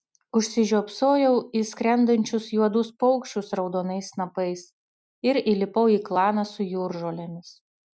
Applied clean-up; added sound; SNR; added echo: none; none; none; none.